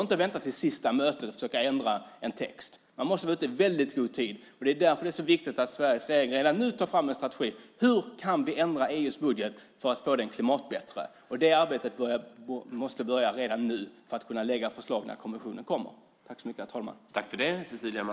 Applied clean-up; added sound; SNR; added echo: none; none; none; none.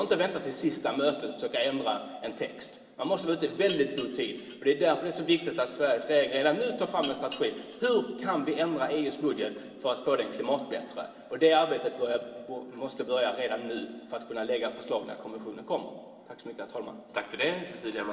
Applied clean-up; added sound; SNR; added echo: none; Dishes, pots, and pans; 2 dB; reverberation time 2.5 s.